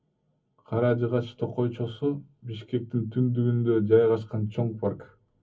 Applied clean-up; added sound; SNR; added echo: none; none; none; reverberation time 0.3 s.